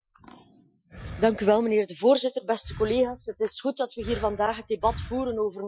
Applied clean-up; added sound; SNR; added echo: classical method Wiener filter.